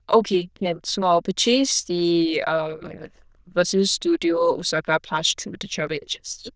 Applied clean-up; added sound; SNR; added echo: neural diffusion model UNIVERSE++.